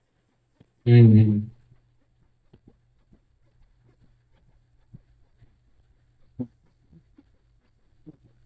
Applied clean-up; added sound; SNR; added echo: neural mask model DeepFilterNet 3.